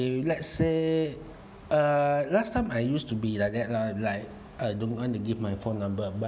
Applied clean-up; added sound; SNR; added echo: none; none; none; none.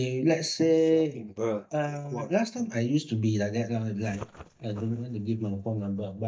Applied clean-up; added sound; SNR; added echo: neural mask model DeepFilterNet 3.